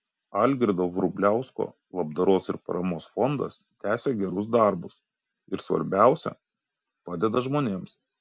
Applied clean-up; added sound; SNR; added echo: none; none; none; none.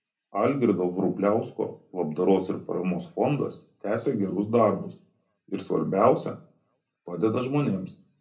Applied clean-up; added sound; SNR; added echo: none; none; none; reverberation time 0.3 s.